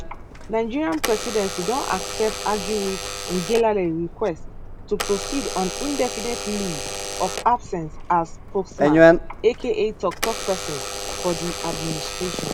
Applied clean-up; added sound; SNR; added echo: none; Alarm / Door; 1 dB; none.